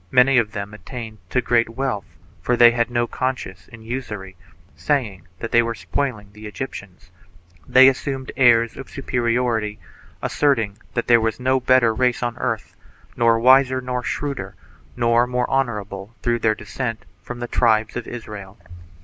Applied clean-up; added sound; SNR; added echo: none; none; none; none.